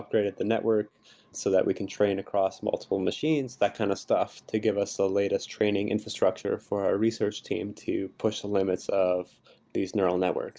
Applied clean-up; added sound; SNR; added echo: none; none; none; none.